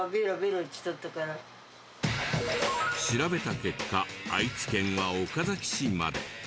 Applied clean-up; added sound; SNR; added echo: none; none; none; none.